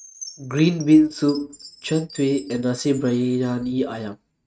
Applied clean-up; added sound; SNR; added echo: neural mask model RNNoise.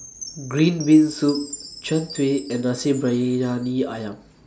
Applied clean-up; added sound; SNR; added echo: none; Chime; 18 dB; none.